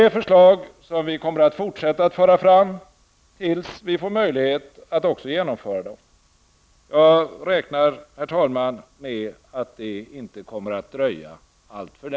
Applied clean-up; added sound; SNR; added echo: none; none; none; none.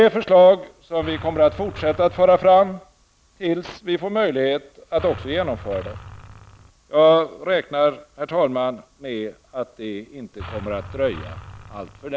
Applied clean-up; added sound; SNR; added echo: none; Engine; 16 dB; none.